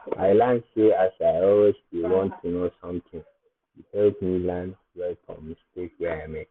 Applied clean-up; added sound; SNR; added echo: none; none; none; none.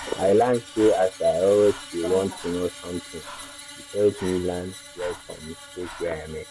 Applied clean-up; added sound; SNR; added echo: none; Breathing + Screech; 15 dB; none.